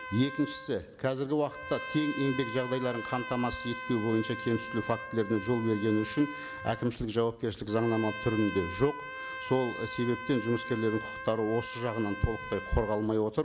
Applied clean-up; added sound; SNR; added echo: none; Trumpet; 10 dB; none.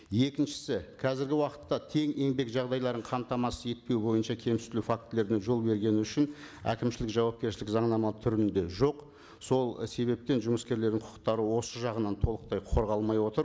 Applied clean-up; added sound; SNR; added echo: none; none; none; none.